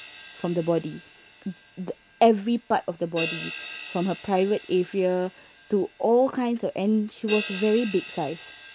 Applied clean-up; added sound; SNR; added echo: none; Crash cymbal; 13 dB; none.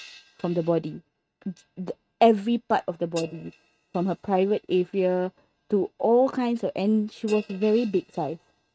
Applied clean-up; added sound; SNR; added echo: neural mask model RNNoise.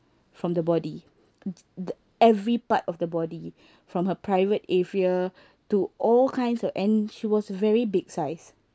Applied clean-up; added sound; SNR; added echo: none; none; none; none.